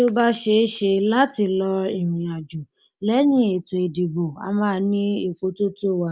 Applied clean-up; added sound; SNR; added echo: none; none; none; none.